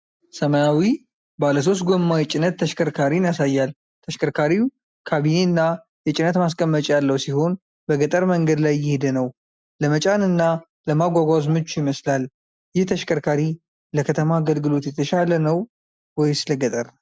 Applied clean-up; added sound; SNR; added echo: none; none; none; none.